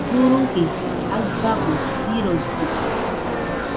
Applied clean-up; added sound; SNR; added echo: none; Car passing by / Race car, auto racing; 0 dB; none.